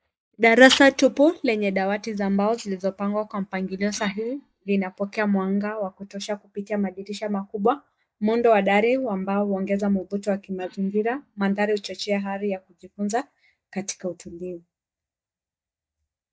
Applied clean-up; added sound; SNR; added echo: neural mask model DeepFilterNet 3.